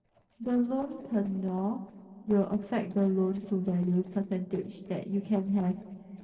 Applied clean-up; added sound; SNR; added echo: neural separator model SepFormer DNS4.